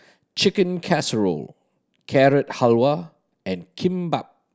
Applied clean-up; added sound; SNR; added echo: none; none; none; none.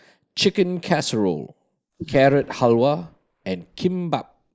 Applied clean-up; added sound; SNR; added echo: neural mask model Resemble Enhance denoiser.